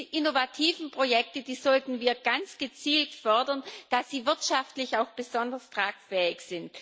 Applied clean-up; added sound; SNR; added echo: none; none; none; none.